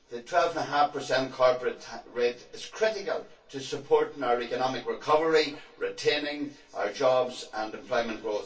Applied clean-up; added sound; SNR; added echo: none; none; none; reverberation time 0.1 s.